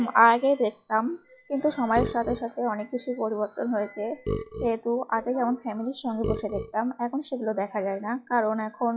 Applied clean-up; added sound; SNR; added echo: classical method log-MMSE.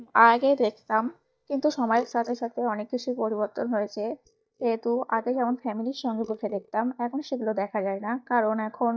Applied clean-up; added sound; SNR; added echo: neural mask model DeepFilterNet 3.